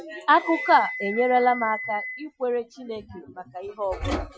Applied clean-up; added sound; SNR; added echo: classical method Wiener filter.